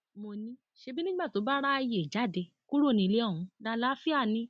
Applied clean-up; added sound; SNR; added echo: none; none; none; none.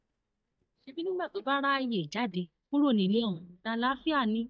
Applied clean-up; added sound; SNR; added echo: neural mask model DeepFilterNet 3.